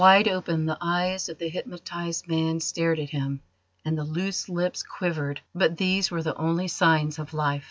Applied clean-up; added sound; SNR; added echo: none; none; none; none.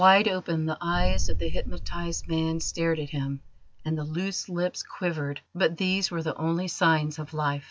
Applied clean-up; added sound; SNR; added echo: none; Boom; 0 dB; none.